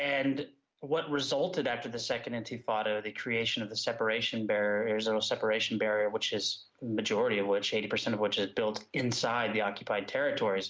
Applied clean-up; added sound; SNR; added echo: none; none; none; none.